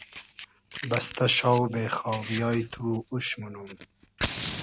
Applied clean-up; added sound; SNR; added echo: none; Fire; 10 dB; none.